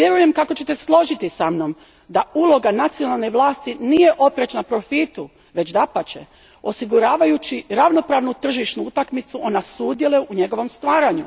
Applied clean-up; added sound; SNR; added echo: none; none; none; none.